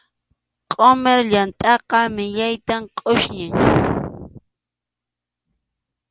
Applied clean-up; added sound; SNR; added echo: none; none; none; none.